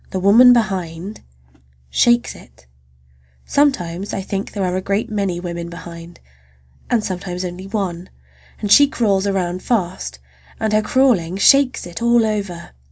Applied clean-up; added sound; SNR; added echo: none; none; none; none.